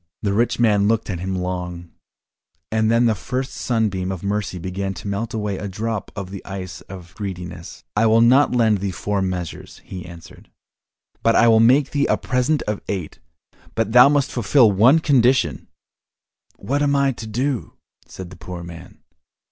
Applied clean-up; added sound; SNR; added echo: none; none; none; none.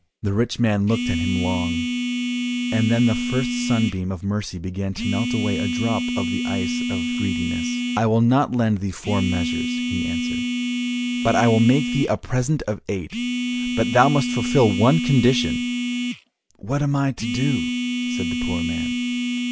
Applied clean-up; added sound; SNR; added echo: none; Telephone; 2 dB; none.